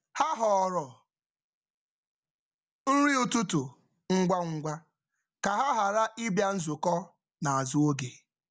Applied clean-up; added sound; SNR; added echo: none; none; none; none.